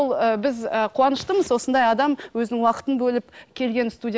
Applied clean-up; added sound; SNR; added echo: none; none; none; none.